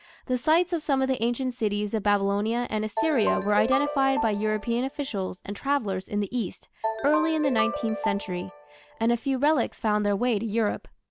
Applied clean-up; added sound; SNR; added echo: none; Ringtone; 6 dB; none.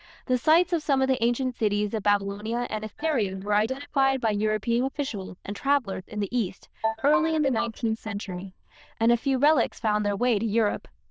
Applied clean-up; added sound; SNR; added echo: neural diffusion model UNIVERSE++.